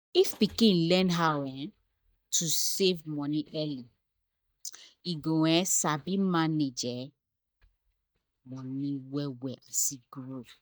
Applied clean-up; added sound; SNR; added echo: neural mask model DeepFilterNet 3.